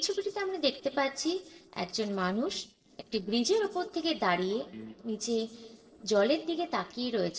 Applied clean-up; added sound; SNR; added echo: neural separator model SepFormer DNS4.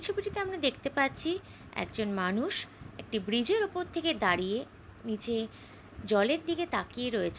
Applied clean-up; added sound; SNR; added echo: none; none; none; none.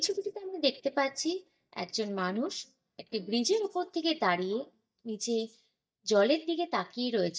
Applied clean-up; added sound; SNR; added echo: neural mask model DeepFilterNet 3.